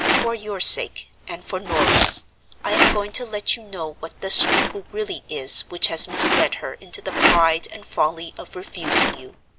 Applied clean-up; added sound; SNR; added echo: none; Packing tape, duct tape / Tearing + Rattle; -2 dB; none.